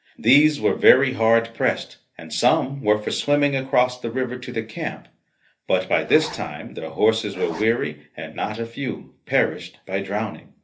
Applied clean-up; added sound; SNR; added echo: none; Zipper (clothing); 16 dB; reverberation time 0.3 s.